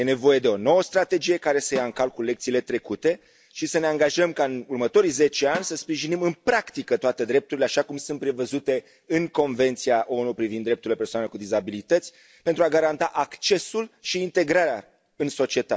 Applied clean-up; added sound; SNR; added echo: none; Drum; 19 dB; none.